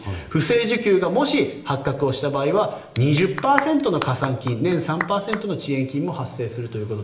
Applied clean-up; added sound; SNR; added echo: none; Clapping; 11 dB; reverberation time 1.0 s.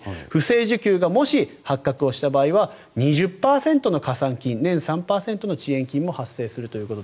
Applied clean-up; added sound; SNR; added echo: none; none; none; none.